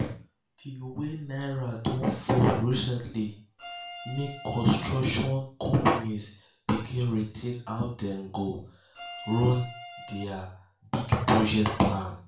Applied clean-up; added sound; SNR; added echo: none; Bowed string instrument; 13 dB; reverberation time 0.4 s.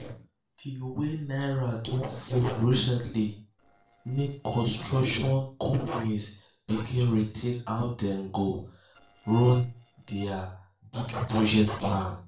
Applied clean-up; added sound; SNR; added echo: neural separator model SepFormer DNS4.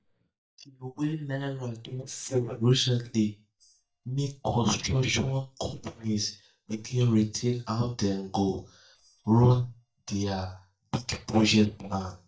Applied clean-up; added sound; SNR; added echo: neural mask model DeepFilterNet 3.